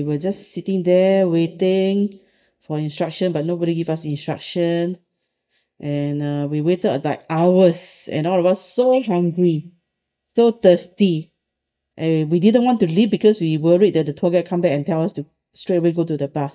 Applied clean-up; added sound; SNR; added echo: neural mask model DeepFilterNet 3.